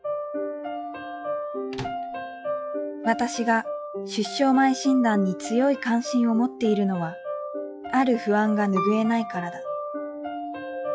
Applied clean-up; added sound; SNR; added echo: classical method log-MMSE.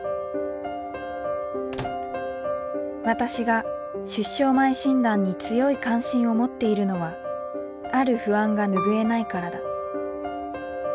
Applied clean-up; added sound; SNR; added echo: none; Microwave oven; 14 dB; none.